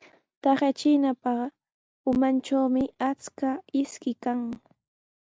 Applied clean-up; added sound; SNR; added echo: none; none; none; none.